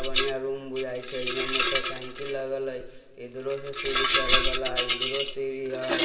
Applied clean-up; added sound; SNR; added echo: none; Rattle; -4 dB; reverberation time 2.5 s.